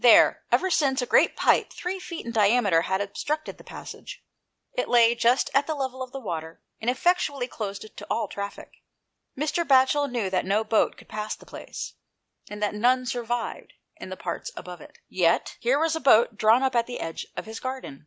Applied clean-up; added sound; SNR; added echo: none; none; none; none.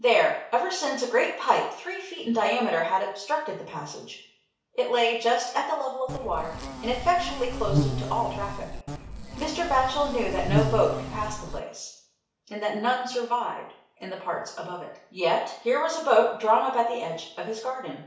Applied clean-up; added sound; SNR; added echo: none; Insect; 4 dB; reverberation time 0.6 s.